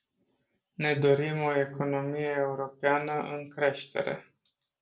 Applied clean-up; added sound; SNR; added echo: none; none; none; none.